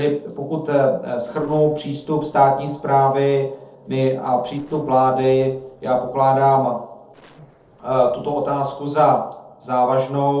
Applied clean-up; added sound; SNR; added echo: neural separator model SepFormer DNS4.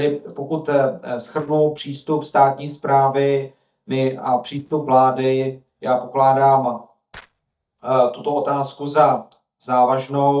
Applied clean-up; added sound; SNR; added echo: neural mask model DeepFilterNet 3.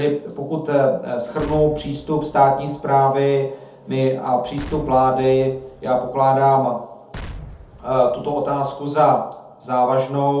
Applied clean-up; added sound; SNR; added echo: none; Explosion; 18 dB; reverberation time 0.6 s.